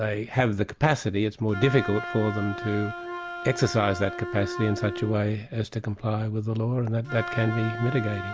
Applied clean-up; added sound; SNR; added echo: none; Wind instrument, woodwind instrument; 11 dB; none.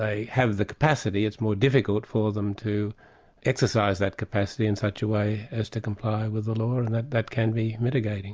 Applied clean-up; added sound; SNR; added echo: none; none; none; none.